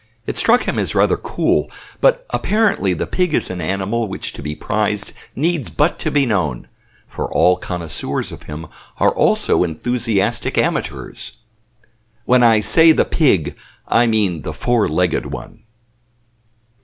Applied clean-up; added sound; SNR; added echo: none; none; none; none.